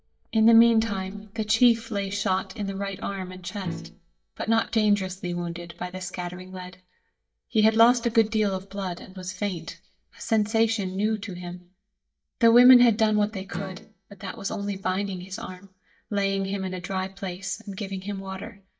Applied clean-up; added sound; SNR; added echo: neural mask model DeepFilterNet 3.